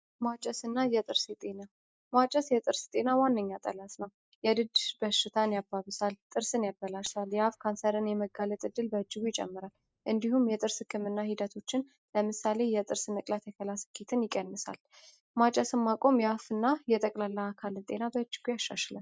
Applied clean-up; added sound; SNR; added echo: neural mask model DeepFilterNet 3.